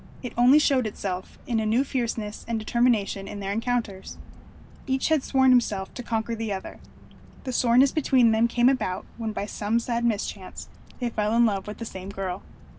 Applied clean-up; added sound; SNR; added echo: none; Drip / Water; 19 dB; none.